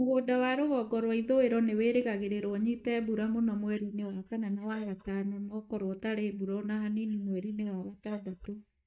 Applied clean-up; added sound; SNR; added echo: neural mask model DeepFilterNet 3.